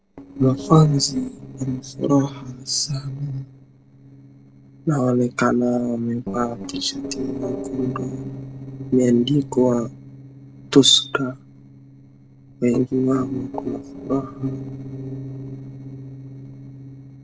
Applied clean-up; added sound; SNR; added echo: neural separator model SepFormer DNS4.